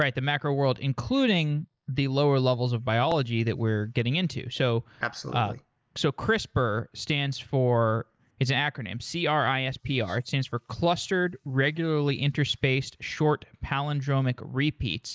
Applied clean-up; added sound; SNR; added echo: neural mask model Resemble Enhance denoiser.